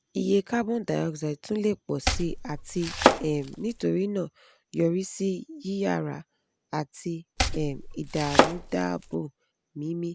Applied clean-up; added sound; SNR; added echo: none; Domestic sounds, home sounds; -2 dB; none.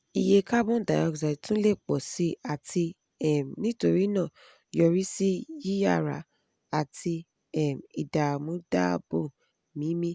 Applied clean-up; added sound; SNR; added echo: none; none; none; none.